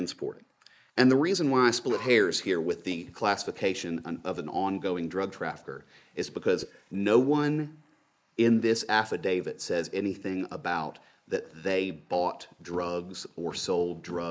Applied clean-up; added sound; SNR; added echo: neural mask model Resemble Enhance denoiser.